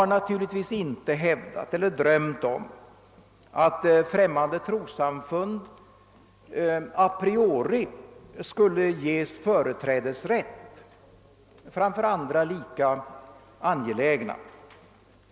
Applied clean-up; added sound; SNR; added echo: none; none; none; none.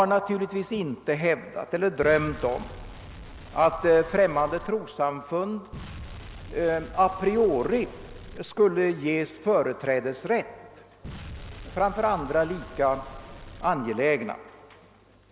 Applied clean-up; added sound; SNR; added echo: none; Explosion; 15 dB; none.